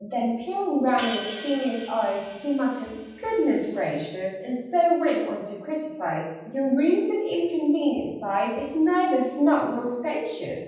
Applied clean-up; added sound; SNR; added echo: none; Hi-hat; 11 dB; reverberation time 1.2 s.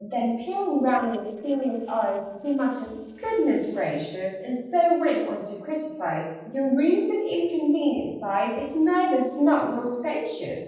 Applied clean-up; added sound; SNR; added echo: neural separator model SepFormer DNS4.